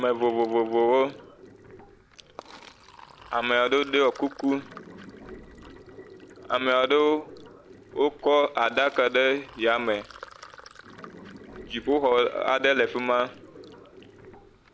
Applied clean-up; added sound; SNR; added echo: none; Sink (filling or washing); 20 dB; none.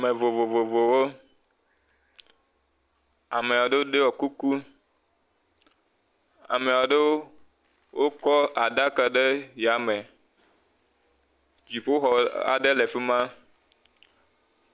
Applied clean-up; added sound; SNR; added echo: none; none; none; none.